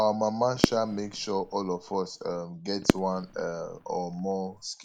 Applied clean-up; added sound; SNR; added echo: none; Fireworks; 3 dB; none.